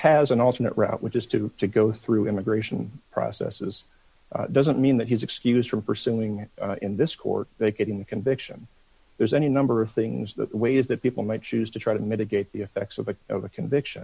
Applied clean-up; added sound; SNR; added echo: none; none; none; none.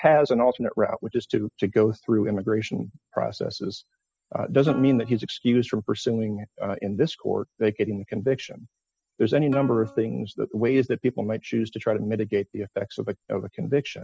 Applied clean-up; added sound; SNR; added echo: classical method spectral subtraction.